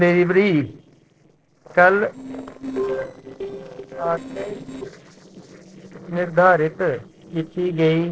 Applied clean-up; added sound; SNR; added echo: neural separator model SepFormer DNS4.